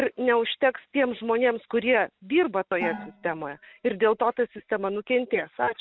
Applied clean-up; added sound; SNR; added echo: neural mask model RNNoise.